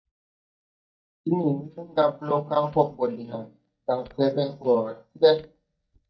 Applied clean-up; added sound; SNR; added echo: neural mask model DeepFilterNet 3.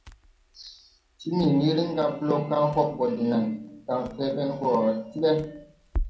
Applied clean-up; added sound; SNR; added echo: none; Crackle; 14 dB; reverberation time 0.6 s.